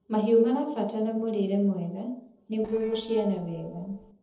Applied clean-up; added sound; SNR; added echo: neural separator model SepFormer DNS4.